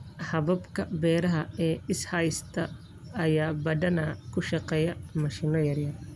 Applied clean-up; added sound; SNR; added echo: none; none; none; none.